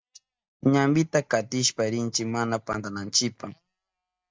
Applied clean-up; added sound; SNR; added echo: neural mask model DeepFilterNet 3.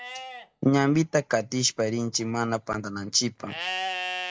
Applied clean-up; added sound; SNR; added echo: none; Livestock, farm animals, working animals; 10 dB; none.